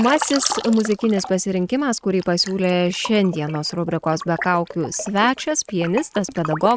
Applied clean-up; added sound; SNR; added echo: neural mask model RNNoise.